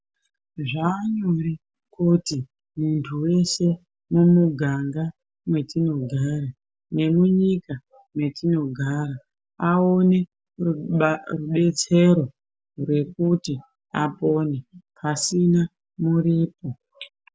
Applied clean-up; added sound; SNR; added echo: none; none; none; none.